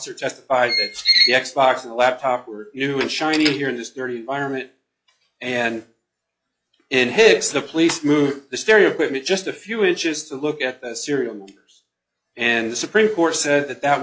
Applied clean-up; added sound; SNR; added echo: classical method log-MMSE.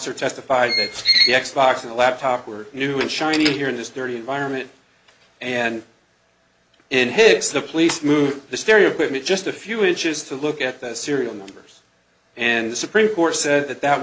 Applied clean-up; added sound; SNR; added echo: none; Squeak; -2 dB; none.